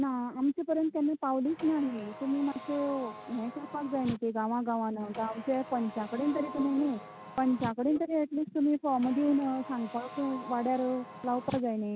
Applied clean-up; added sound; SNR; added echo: none; Car; 14 dB; none.